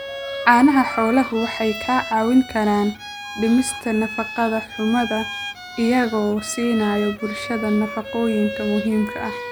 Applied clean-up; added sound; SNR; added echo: none; Bowed string instrument; 11 dB; none.